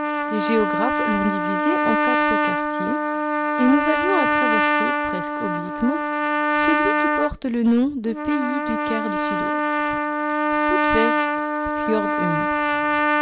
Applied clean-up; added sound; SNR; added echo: none; Trumpet; -4 dB; none.